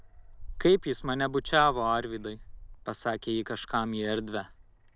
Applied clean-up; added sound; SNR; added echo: none; Frog; 15 dB; none.